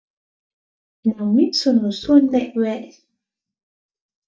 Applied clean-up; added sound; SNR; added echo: neural mask model DeepFilterNet 3.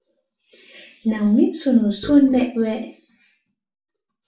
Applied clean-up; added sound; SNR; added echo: none; Burping, eructation; 20 dB; reverberation time 0.3 s.